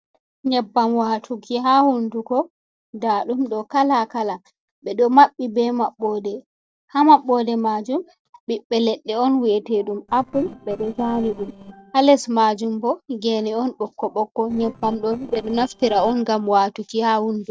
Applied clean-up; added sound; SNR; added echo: neural separator model SepFormer DNS4.